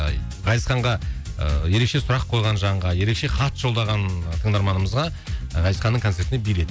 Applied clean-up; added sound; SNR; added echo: none; none; none; none.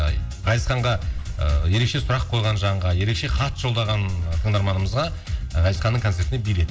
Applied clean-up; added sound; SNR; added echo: none; Bathtub (filling or washing) / Water / Splash, splatter; 19 dB; reverberation time 0.3 s.